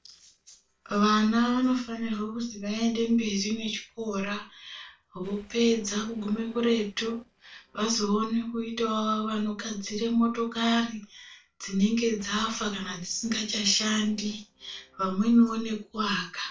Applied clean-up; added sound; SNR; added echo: neural separator model SepFormer DNS4.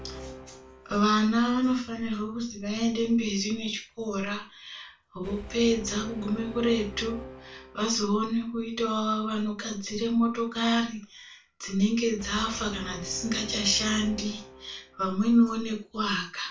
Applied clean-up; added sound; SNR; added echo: none; Brass instrument; 18 dB; reverberation time 0.3 s.